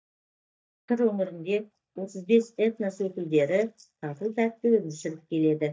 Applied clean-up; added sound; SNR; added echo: neural mask model DeepFilterNet 3.